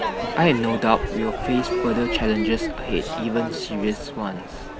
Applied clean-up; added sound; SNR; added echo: none; Crowd / Fireworks; 4 dB; none.